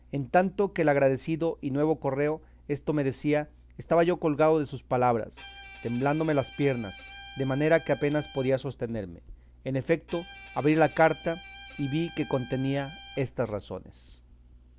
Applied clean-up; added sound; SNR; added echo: none; Bowed string instrument; 19 dB; none.